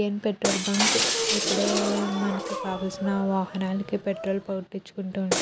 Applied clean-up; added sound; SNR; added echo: none; Shatter + Gasp; 1 dB; none.